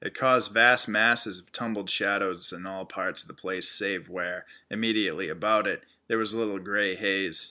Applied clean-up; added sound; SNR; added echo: none; none; none; none.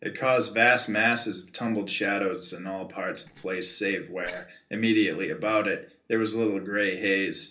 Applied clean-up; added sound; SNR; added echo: neural separator model SepFormer DNS4.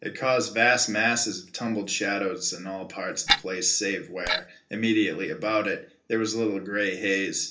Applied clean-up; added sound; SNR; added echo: none; Clock; 2 dB; reverberation time 0.3 s.